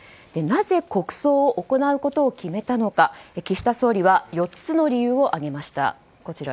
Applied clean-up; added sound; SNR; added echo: none; none; none; none.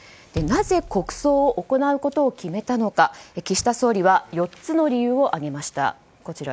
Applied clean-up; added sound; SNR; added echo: none; Bass drum; 15 dB; none.